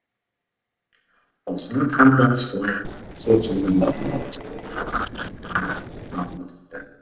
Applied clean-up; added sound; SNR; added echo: neural separator model SepFormer DNS4.